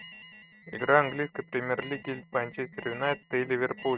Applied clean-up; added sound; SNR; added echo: neural mask model RNNoise.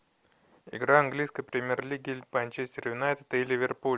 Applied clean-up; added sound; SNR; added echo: none; none; none; none.